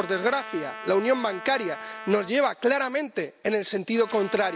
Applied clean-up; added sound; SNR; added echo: none; Trumpet; 15 dB; none.